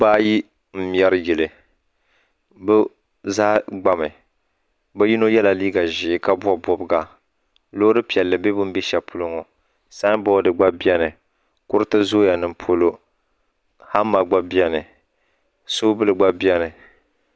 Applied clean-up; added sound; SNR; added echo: none; none; none; none.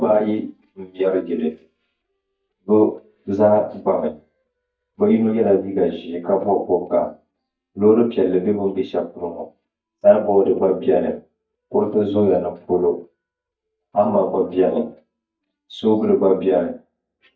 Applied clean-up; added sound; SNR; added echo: neural mask model DeepFilterNet 3.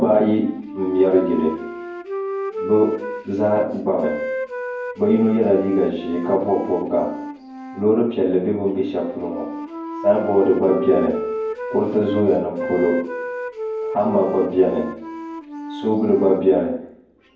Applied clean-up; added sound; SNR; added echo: none; Wind instrument, woodwind instrument; 9 dB; reverberation time 0.9 s.